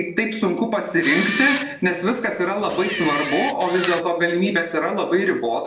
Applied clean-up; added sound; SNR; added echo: none; Camera; 4 dB; reverberation time 0.5 s.